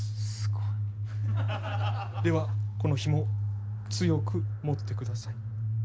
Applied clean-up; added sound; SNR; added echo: none; none; none; none.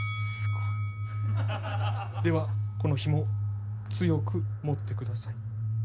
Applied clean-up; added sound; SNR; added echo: none; Bell; 19 dB; none.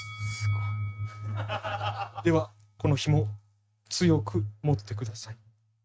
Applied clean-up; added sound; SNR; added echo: neural mask model RNNoise.